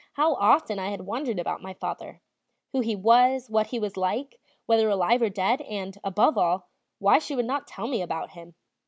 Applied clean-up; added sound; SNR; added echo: none; none; none; none.